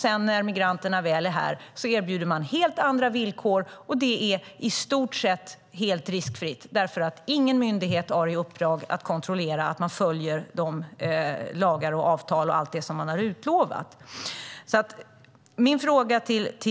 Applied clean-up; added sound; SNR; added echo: none; none; none; none.